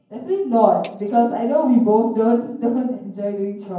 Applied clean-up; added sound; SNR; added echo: none; Bicycle bell; 13 dB; reverberation time 0.9 s.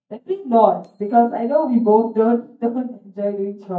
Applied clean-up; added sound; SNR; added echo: neural mask model DeepFilterNet 3.